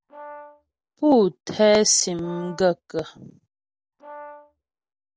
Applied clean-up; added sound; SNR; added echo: none; Brass instrument; 20 dB; none.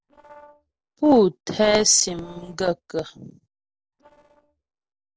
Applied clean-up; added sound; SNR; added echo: neural separator model SepFormer DNS4.